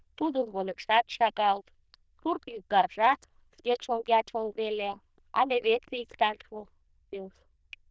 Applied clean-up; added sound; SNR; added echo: neural diffusion model UNIVERSE++.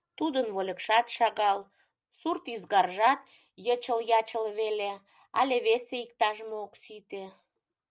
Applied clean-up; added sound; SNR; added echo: none; none; none; none.